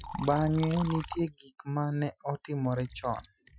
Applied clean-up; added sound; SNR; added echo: classical method Wiener filter.